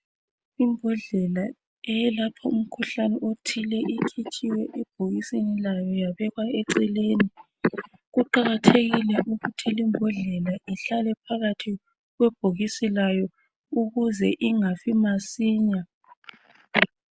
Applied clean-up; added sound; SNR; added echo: none; none; none; none.